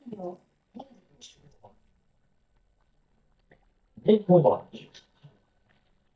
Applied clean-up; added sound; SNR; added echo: neural mask model DeepFilterNet 3.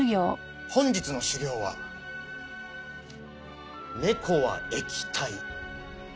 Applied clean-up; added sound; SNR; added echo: none; none; none; none.